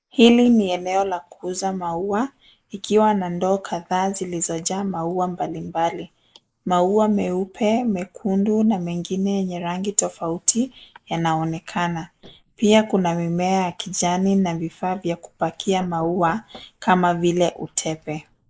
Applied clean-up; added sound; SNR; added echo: neural mask model Resemble Enhance denoiser.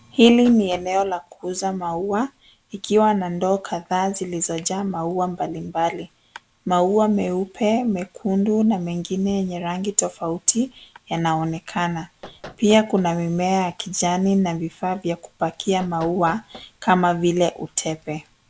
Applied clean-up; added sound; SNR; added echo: none; Knock; 20 dB; none.